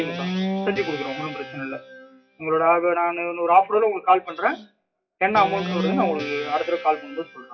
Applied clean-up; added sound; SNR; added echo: classical method WPE with log-MMSE.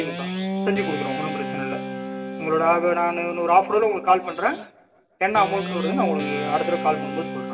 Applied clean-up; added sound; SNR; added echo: none; Guitar; 6 dB; reverberation time 0.8 s.